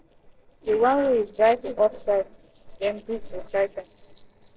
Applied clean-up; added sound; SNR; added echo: neural separator model SepFormer DNS4.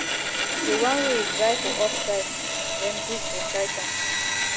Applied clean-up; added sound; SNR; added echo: none; Sawing; -2 dB; none.